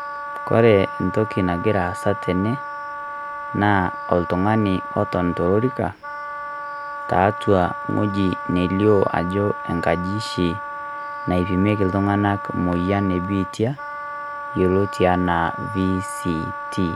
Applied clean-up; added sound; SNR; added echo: none; Wind instrument, woodwind instrument; 9 dB; none.